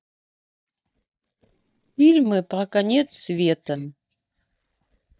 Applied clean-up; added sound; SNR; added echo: neural mask model DeepFilterNet 3.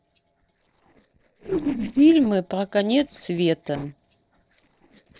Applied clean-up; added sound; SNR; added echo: neural separator model SepFormer DNS4.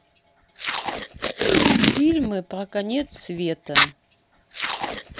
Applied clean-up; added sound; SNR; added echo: none; Packing tape, duct tape; -3 dB; none.